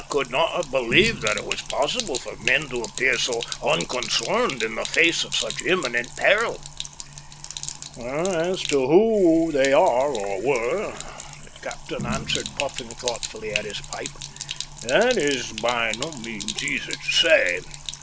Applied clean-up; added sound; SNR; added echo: none; Sink (filling or washing); 10 dB; none.